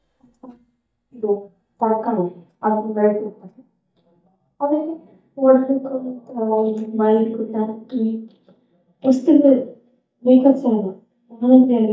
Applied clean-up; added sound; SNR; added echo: neural mask model DeepFilterNet 3.